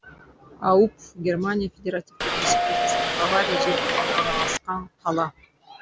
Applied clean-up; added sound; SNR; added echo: none; Subway, metro, underground / Doorbell; -3 dB; none.